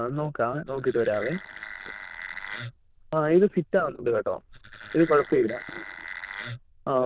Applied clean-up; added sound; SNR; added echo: neural diffusion model UNIVERSE++.